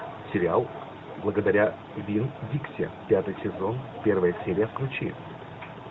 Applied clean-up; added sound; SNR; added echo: none; none; none; none.